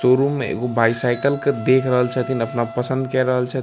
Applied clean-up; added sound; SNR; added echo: none; Wind instrument, woodwind instrument; 16 dB; none.